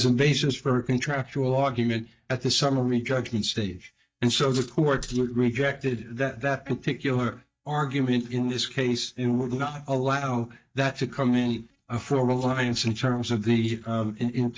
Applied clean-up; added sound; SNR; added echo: neural mask model DeepFilterNet 3.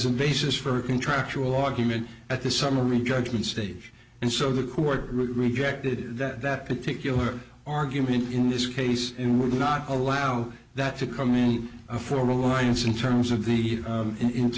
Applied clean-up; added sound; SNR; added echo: none; none; none; none.